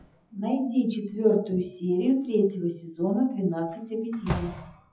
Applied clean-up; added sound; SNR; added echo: classical method WPE with log-MMSE.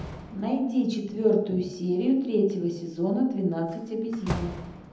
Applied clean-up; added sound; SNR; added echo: none; Slam; 14 dB; reverberation time 0.8 s.